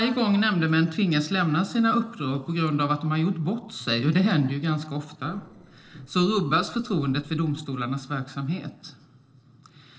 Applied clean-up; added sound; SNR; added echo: neural separator model SepFormer DNS4.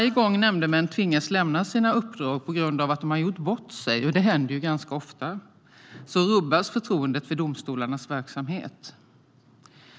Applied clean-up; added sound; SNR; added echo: none; none; none; none.